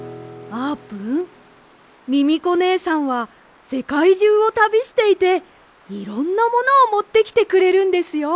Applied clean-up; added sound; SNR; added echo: none; none; none; none.